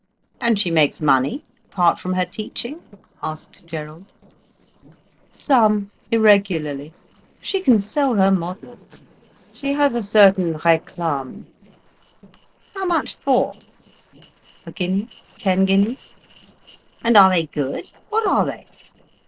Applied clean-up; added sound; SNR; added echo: neural separator model SepFormer DNS4.